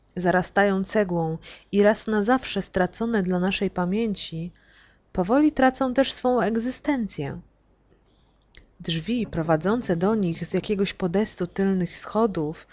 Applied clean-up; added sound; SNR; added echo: none; Strum; 19 dB; none.